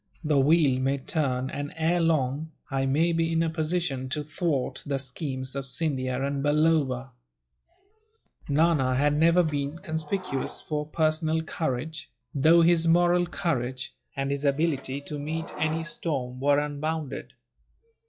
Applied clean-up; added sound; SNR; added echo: classical method log-MMSE.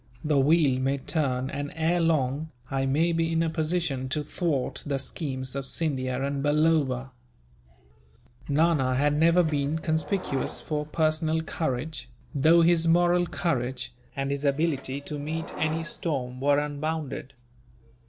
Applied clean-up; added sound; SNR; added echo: none; Subway, metro, underground; 15 dB; none.